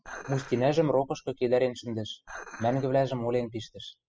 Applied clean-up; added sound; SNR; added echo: classical method spectral subtraction.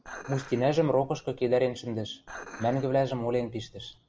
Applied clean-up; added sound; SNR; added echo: none; Dishes, pots, and pans; 18 dB; none.